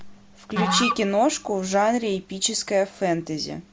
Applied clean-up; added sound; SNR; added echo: none; Musical instrument; 6 dB; none.